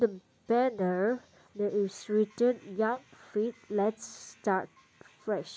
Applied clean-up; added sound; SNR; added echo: none; none; none; none.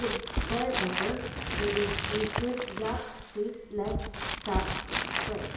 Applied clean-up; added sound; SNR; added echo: none; Crumpling, crinkling; -1 dB; reverberation time 1.0 s.